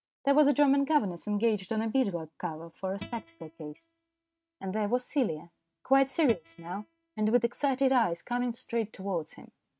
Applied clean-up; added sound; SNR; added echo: neural mask model RNNoise.